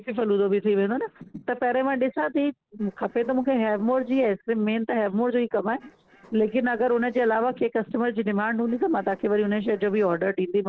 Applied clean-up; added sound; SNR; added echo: neural separator model SepFormer DNS4.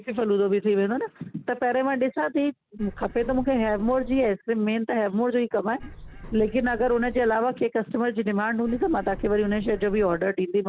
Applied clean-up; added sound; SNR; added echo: none; Bird; 14 dB; none.